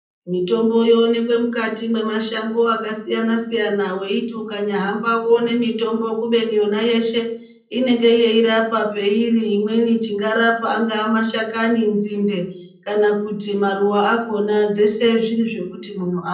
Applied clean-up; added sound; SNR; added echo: none; none; none; reverberation time 0.6 s.